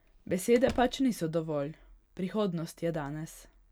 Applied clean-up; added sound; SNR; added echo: none; Slam; 16 dB; none.